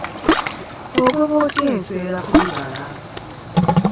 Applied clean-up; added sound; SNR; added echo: none; Ocean; -2 dB; none.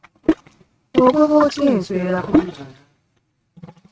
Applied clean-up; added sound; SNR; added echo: neural mask model RNNoise.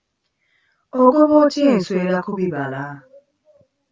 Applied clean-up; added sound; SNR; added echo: none; none; none; none.